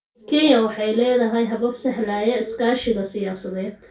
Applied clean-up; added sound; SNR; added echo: none; none; none; reverberation time 0.2 s.